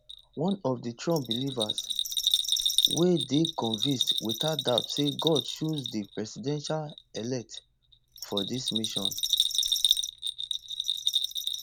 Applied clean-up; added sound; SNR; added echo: none; Bell; -1 dB; none.